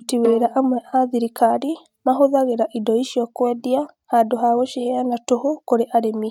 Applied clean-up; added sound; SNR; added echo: neural mask model RNNoise.